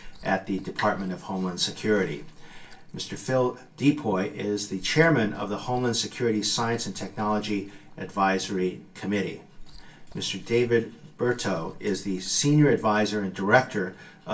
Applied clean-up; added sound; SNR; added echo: none; Liquid; 19 dB; reverberation time 0.2 s.